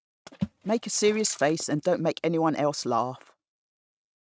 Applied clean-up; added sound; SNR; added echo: neural mask model RNNoise.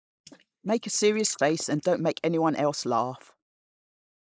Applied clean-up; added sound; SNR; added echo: neural mask model Resemble Enhance denoiser.